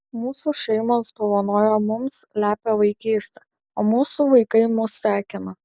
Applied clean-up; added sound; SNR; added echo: none; none; none; none.